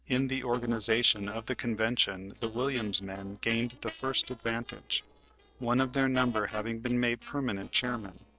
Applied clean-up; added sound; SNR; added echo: neural separator model SepFormer DNS4.